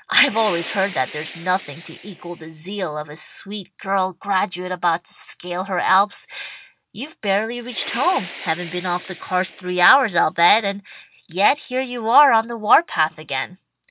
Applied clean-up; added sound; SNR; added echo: none; Fire; 16 dB; none.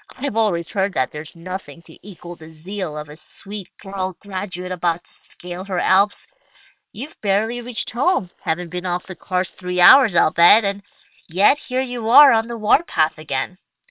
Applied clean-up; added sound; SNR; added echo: neural separator model SepFormer WHAM!.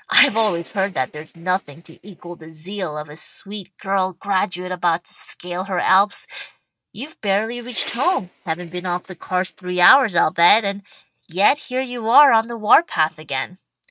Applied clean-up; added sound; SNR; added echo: neural mask model RNNoise.